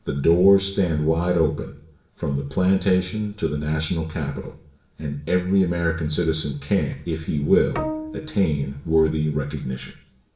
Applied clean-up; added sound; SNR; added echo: none; Bowed string instrument; 10 dB; reverberation time 0.5 s.